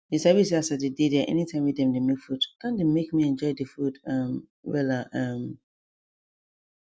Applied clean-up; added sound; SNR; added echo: none; none; none; none.